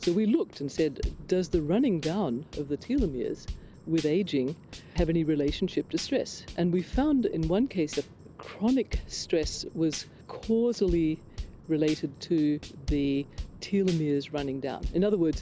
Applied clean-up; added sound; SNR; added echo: none; Tambourine / Drum / Drum kit; 12 dB; none.